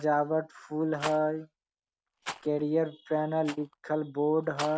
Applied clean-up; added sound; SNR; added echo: neural mask model RNNoise.